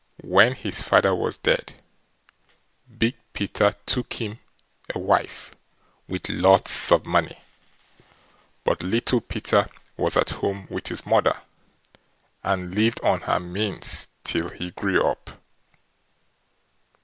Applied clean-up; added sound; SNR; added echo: none; none; none; none.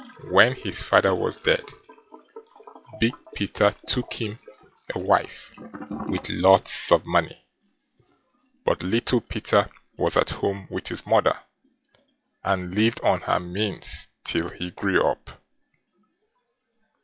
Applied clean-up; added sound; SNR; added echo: classical method log-MMSE.